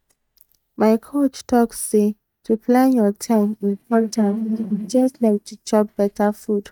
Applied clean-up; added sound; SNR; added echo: neural mask model DeepFilterNet 3.